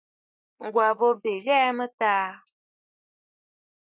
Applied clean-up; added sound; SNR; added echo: neural mask model Resemble Enhance denoiser.